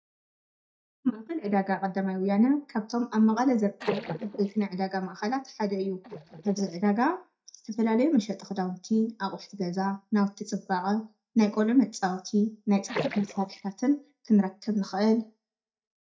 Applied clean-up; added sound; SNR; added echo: neural mask model DeepFilterNet 3.